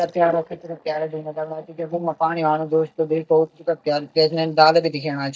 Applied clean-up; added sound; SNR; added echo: neural mask model DeepFilterNet 3.